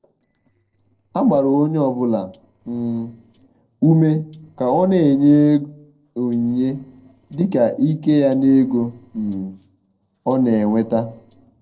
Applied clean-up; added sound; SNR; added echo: neural separator model SepFormer DNS4.